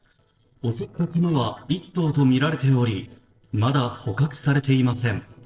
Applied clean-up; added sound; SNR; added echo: neural separator model SepFormer DNS4.